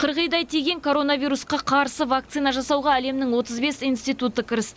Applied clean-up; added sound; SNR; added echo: none; none; none; none.